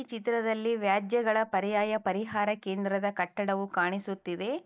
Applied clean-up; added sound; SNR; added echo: neural mask model Resemble Enhance denoiser.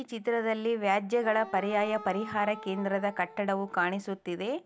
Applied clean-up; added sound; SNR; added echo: none; Wind instrument, woodwind instrument; 16 dB; none.